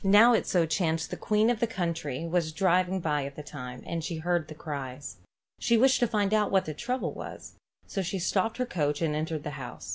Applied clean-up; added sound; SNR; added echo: none; none; none; none.